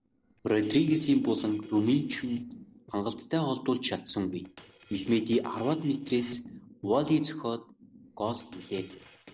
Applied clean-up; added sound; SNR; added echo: neural separator model SepFormer DNS4.